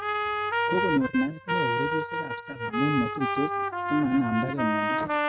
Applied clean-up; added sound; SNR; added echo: neural mask model RNNoise.